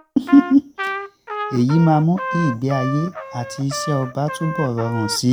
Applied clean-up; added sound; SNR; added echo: none; Trumpet; 10 dB; none.